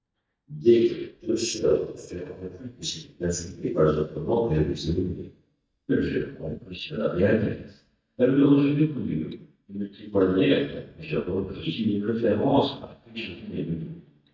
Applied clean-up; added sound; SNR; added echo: neural mask model DeepFilterNet 3.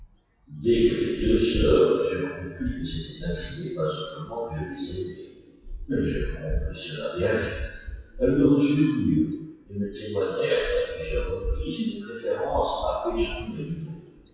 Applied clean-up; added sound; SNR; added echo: classical method WPE with log-MMSE.